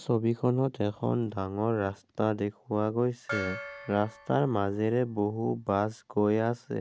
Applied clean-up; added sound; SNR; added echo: none; Gong; 14 dB; none.